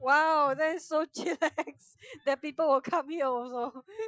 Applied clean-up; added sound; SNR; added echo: classical method Wiener filter.